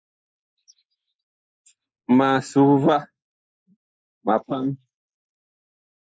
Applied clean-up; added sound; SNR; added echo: neural mask model Resemble Enhance denoiser.